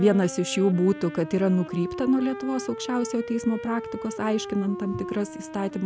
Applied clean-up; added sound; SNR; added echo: none; Wind instrument, woodwind instrument; 11 dB; none.